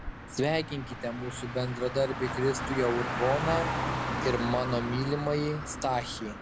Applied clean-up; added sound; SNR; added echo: none; Car; 4 dB; none.